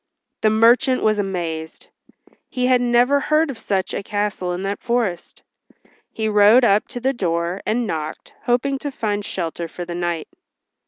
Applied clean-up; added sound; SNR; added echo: none; none; none; none.